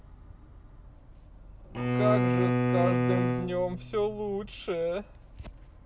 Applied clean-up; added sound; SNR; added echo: none; Bowed string instrument; -5 dB; none.